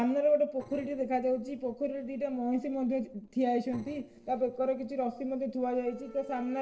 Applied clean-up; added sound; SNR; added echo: neural separator model SepFormer DNS4.